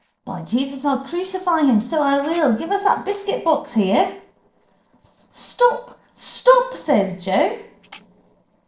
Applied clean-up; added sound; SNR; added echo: neural separator model SepFormer DNS4.